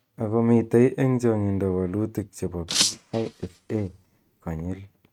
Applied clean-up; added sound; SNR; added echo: neural mask model RNNoise.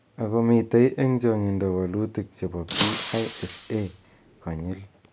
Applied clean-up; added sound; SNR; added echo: none; Shatter; 3 dB; none.